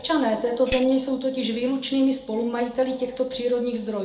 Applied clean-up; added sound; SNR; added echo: none; Tambourine; -1 dB; reverberation time 0.4 s.